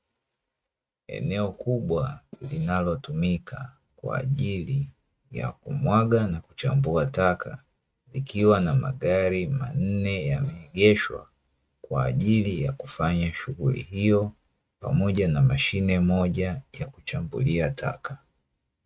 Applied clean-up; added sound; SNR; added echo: neural mask model RNNoise.